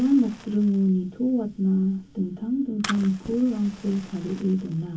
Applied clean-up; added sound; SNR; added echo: none; Fire; 19 dB; reverberation time 0.3 s.